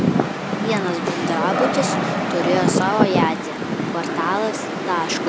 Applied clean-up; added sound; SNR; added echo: none; Rain; -3 dB; none.